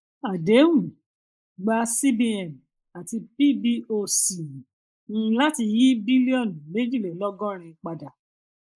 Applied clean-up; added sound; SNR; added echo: neural mask model Resemble Enhance denoiser.